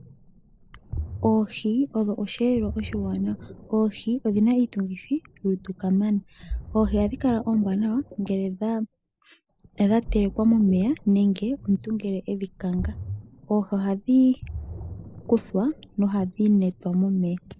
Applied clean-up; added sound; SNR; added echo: none; Ocean; 14 dB; none.